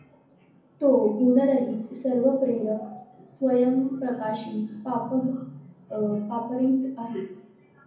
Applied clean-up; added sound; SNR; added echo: none; none; none; reverberation time 0.7 s.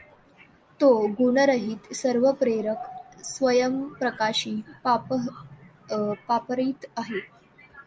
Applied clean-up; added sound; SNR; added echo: none; none; none; none.